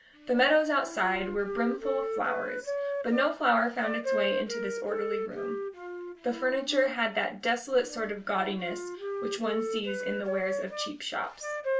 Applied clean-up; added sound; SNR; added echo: none; Wind instrument, woodwind instrument; 5 dB; reverberation time 0.2 s.